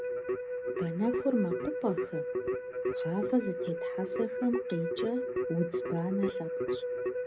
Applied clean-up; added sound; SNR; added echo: none; Keyboard (musical); 0 dB; none.